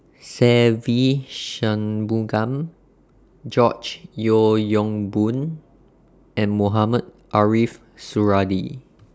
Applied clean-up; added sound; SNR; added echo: none; none; none; none.